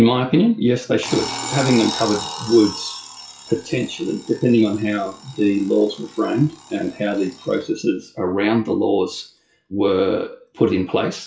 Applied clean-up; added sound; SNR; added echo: classical method WPE with log-MMSE.